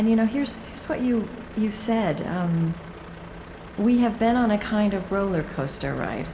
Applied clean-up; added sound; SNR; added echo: none; Truck; 15 dB; reverberation time 1.7 s.